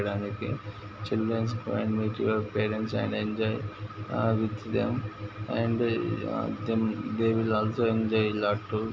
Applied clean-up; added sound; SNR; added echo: none; none; none; none.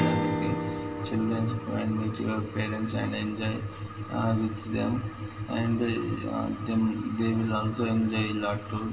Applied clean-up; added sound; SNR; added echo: none; Strum; 8 dB; reverberation time 2.4 s.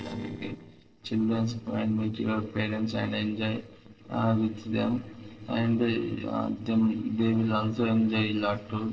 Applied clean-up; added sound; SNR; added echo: neural separator model SepFormer DNS4.